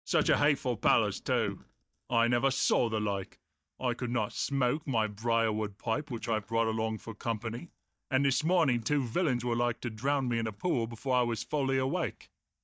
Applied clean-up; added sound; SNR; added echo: neural mask model DeepFilterNet 3.